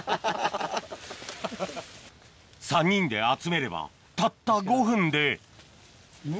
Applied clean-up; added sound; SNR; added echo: none; none; none; none.